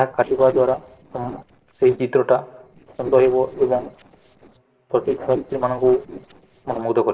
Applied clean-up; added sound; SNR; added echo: neural separator model SepFormer DNS4.